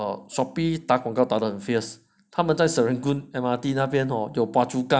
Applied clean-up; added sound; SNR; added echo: none; none; none; none.